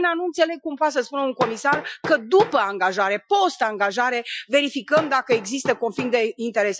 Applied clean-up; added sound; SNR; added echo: classical method Wiener filter.